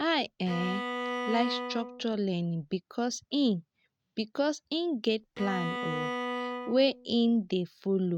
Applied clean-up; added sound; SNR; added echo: neural mask model RNNoise.